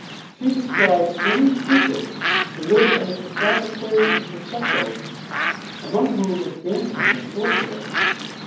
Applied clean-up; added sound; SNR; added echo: none; Bird; 2 dB; reverberation time 1.2 s.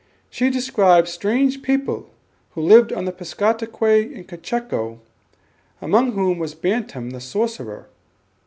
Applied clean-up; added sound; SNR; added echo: none; none; none; none.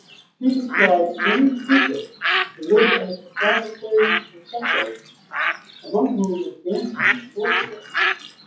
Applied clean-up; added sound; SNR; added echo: classical method WPE with log-MMSE.